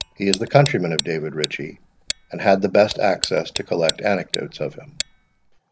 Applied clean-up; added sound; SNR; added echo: none; Tick; 10 dB; none.